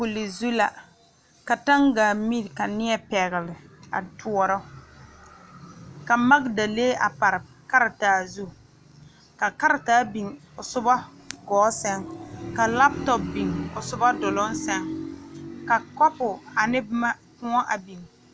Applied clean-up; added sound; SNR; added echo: none; none; none; none.